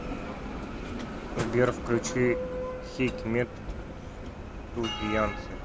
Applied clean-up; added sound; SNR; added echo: none; Bell; 4 dB; none.